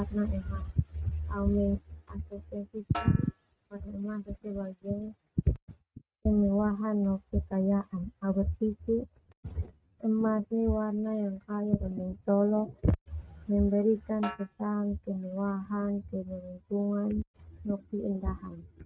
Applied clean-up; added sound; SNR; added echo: neural mask model RNNoise.